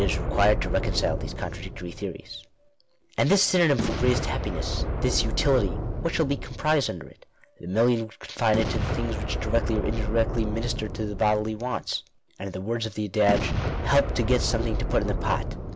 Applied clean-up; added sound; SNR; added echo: none; Boom; 3 dB; none.